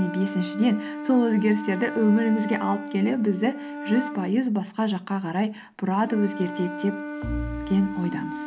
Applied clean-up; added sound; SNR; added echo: none; Wind instrument, woodwind instrument; 10 dB; none.